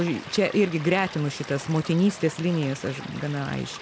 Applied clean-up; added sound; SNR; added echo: none; Stream / Liquid; 15 dB; none.